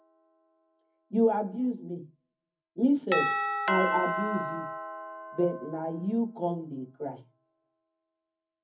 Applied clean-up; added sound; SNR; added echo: none; Doorbell; 4 dB; reverberation time 0.3 s.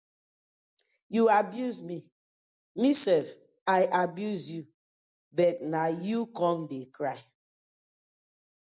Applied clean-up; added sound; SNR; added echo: none; none; none; none.